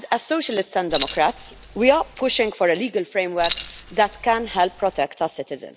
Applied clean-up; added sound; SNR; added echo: none; Keys jangling; 12 dB; none.